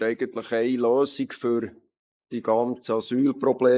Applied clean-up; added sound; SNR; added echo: neural mask model Resemble Enhance denoiser.